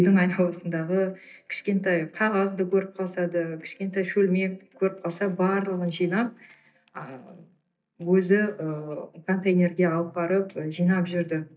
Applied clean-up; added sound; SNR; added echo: neural mask model DeepFilterNet 3.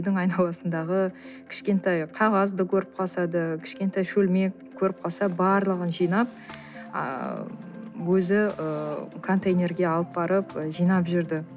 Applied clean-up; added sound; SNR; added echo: none; none; none; none.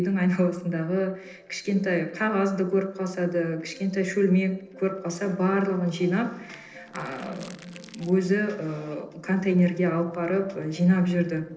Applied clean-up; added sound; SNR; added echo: neural separator model SepFormer DNS4.